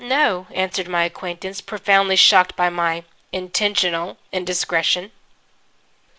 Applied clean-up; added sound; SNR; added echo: none; none; none; none.